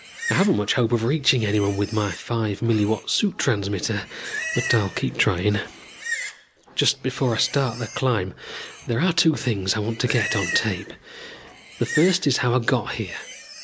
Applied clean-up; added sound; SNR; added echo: none; Livestock, farm animals, working animals; 12 dB; none.